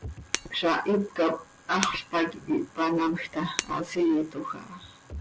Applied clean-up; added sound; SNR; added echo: none; Shatter; 12 dB; none.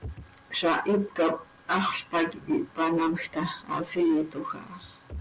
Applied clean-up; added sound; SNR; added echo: none; none; none; none.